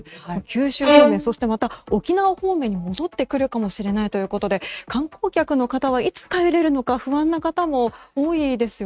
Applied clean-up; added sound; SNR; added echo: neural mask model RNNoise.